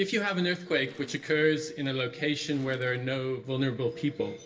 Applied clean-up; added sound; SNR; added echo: neural separator model SepFormer DNS4.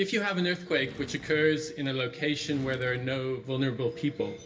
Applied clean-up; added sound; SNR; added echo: none; Drawer open or close; 18 dB; reverberation time 0.1 s.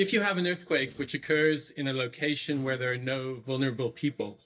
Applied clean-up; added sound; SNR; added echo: neural mask model DeepFilterNet 3.